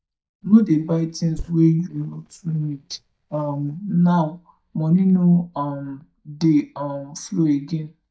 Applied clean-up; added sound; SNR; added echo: neural mask model DeepFilterNet 3.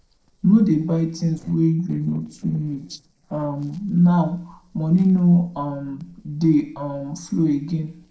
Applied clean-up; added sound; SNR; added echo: neural separator model SepFormer DNS4.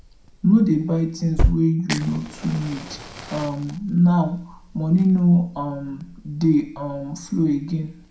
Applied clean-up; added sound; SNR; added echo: none; Fire; 9 dB; reverberation time 0.5 s.